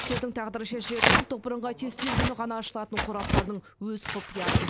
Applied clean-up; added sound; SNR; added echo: none; Tearing; -4 dB; none.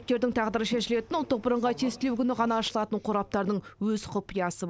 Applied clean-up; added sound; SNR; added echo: none; none; none; none.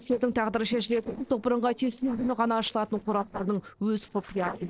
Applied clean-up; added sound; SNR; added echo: neural separator model SepFormer DNS4.